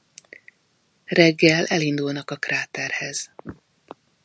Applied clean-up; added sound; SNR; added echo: none; none; none; none.